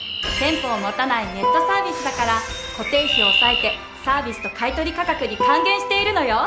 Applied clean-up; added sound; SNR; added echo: none; Chirp, tweet + Guitar; 2 dB; none.